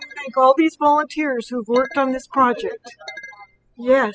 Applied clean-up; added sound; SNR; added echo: classical method spectral subtraction.